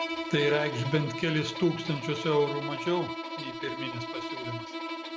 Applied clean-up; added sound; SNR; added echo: none; Bowed string instrument; 6 dB; none.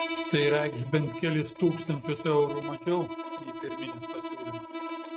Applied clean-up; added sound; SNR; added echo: neural mask model RNNoise.